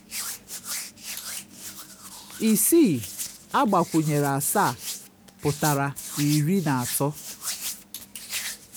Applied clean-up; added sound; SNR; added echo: none; Hands; 10 dB; none.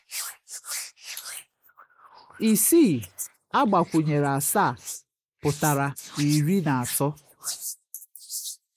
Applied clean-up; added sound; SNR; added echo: neural mask model Resemble Enhance denoiser.